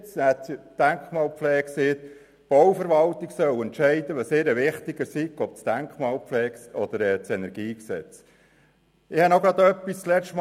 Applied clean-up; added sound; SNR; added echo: none; none; none; none.